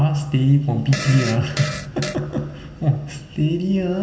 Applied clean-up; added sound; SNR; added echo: none; Fart; 9 dB; reverberation time 1.4 s.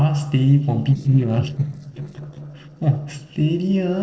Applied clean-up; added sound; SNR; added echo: neural separator model SepFormer DNS4.